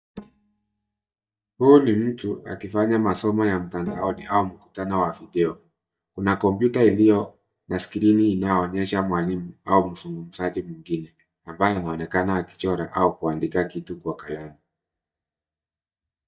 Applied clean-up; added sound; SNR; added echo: neural mask model DeepFilterNet 3.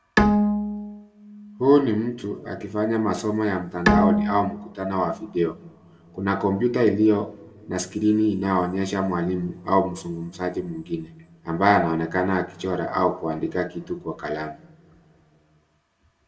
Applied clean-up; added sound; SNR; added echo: none; Bowed string instrument; 1 dB; reverberation time 1.7 s.